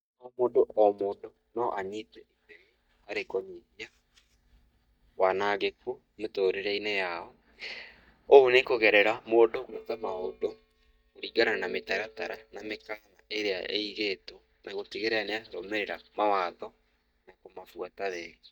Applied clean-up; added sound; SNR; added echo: neural mask model DeepFilterNet 3.